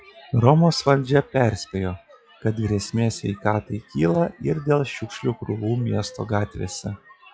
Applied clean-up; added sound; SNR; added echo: classical method log-MMSE.